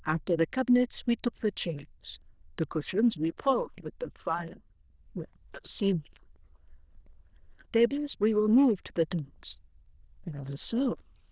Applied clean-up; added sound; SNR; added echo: neural diffusion model UNIVERSE++.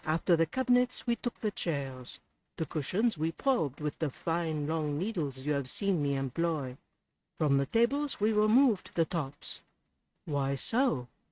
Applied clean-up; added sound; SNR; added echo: neural mask model RNNoise.